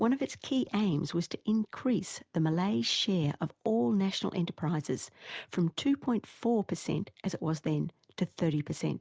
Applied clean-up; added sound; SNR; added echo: none; none; none; none.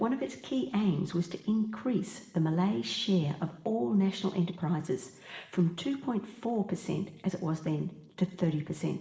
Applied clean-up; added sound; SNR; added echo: none; none; none; reverberation time 1.1 s.